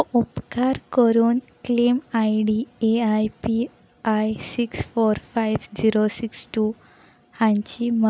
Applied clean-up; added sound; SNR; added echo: none; none; none; none.